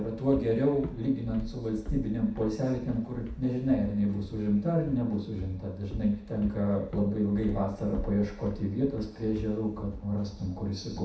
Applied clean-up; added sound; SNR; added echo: none; Walk, footsteps; 12 dB; reverberation time 0.7 s.